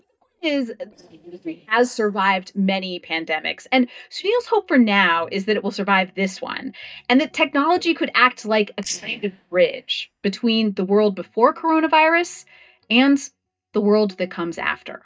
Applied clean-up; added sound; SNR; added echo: neural mask model DeepFilterNet 3.